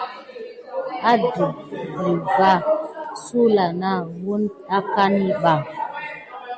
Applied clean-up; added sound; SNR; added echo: none; none; none; none.